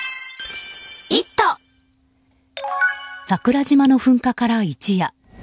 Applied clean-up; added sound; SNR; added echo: none; none; none; none.